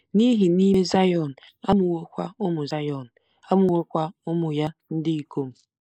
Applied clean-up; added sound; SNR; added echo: neural mask model Resemble Enhance denoiser.